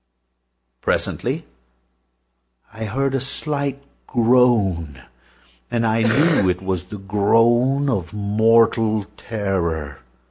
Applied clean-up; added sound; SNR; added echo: none; Cough; 5 dB; none.